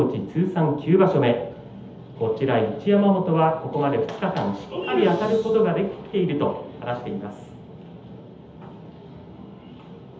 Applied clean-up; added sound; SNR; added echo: none; none; none; reverberation time 0.8 s.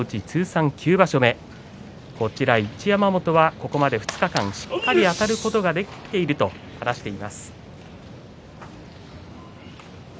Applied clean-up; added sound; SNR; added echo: none; none; none; none.